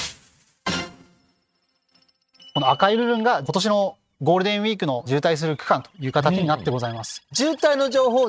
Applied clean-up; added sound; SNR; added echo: neural mask model RNNoise.